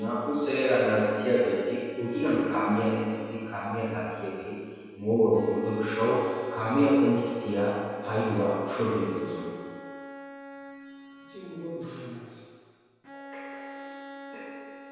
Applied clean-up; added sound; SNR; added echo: none; Bowed string instrument; 17 dB; reverberation time 1.9 s.